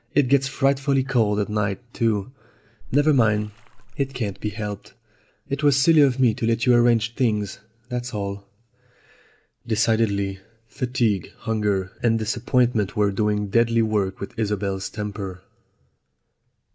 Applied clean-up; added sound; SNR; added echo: none; Splash, splatter; 14 dB; none.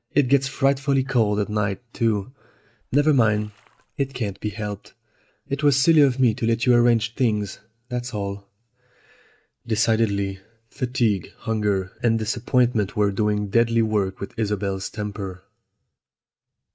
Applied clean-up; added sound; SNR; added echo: neural mask model RNNoise.